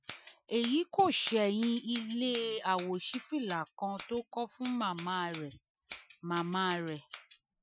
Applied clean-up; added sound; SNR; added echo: classical method Wiener filter.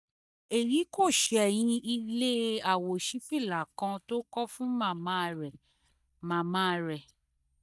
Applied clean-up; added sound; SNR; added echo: neural mask model DeepFilterNet 3.